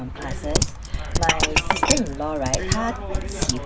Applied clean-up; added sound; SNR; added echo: none; Glass + Typing; -4 dB; none.